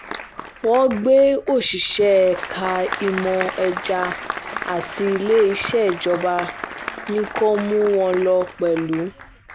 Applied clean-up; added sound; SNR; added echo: none; Applause; 11 dB; none.